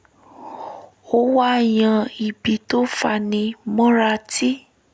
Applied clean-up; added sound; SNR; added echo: none; none; none; none.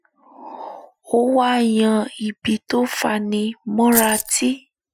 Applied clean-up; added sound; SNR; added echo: classical method Wiener filter.